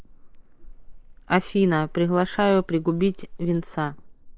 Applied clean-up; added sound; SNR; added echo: neural mask model Resemble Enhance denoiser.